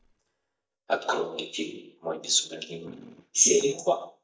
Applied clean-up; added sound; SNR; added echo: neural mask model DeepFilterNet 3.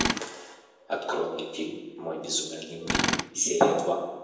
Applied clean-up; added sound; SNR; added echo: none; Tools; 4 dB; reverberation time 0.9 s.